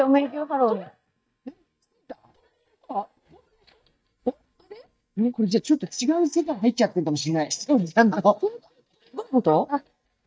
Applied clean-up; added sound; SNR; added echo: neural mask model DeepFilterNet 3.